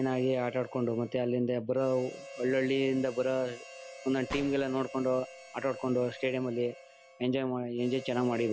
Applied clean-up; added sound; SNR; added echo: none; Gunshot, gunfire + Harmonica; 16 dB; none.